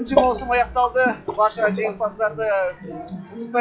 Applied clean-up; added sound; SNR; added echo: classical method log-MMSE.